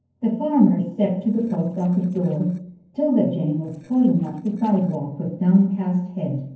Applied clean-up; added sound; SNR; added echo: neural separator model SepFormer DNS4.